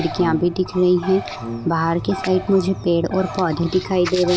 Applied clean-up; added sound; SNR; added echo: none; Brass instrument + Bird; 13 dB; none.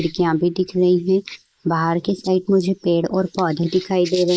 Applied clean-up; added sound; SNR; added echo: neural mask model Resemble Enhance denoiser.